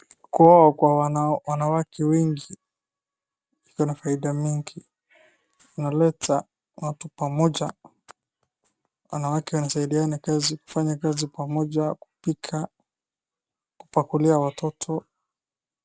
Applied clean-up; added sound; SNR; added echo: none; none; none; none.